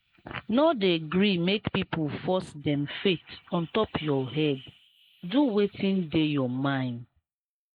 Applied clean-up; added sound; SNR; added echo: neural mask model Resemble Enhance denoiser.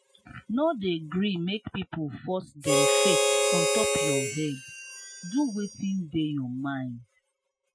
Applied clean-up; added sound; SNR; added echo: classical method Wiener filter.